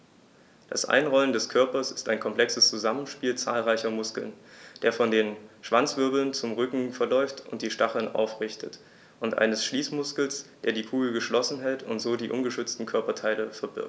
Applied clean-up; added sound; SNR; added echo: none; none; none; none.